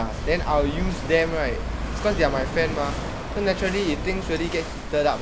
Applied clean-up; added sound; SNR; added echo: none; Walk, footsteps / Waves, surf / Wind; 4 dB; none.